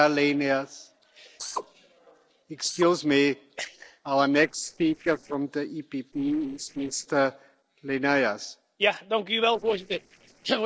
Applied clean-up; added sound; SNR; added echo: neural separator model SepFormer DNS4.